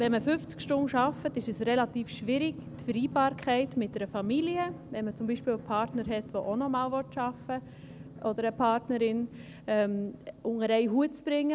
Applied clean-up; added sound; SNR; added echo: none; Drum; 15 dB; none.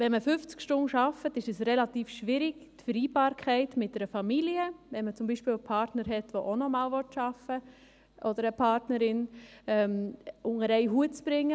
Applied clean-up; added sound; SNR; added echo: none; none; none; none.